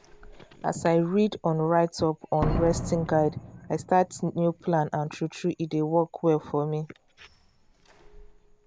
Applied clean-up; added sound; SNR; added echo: none; Slam; 12 dB; none.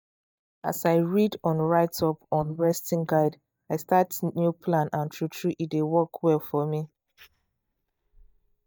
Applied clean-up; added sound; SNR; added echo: neural mask model DeepFilterNet 3.